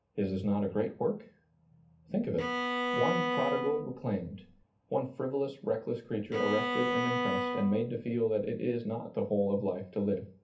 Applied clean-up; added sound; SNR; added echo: none; Bowed string instrument; 1 dB; reverberation time 0.3 s.